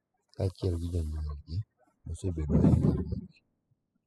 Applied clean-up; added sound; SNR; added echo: classical method spectral subtraction.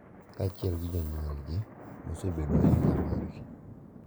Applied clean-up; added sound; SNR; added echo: none; Thunder; -2 dB; none.